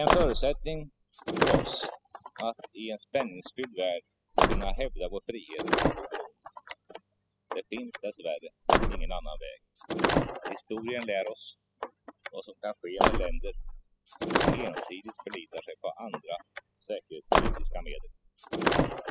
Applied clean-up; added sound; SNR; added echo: classical method spectral subtraction.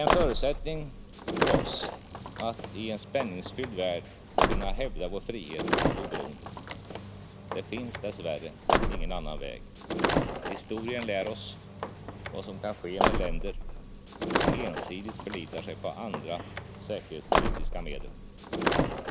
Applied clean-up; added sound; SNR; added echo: none; Slam; -5 dB; none.